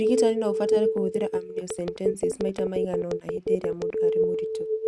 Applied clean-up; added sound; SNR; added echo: neural mask model RNNoise.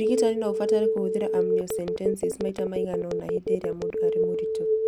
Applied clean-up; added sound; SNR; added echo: none; Telephone; -5 dB; none.